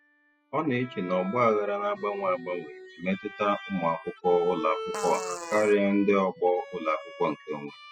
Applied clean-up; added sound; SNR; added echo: classical method spectral subtraction.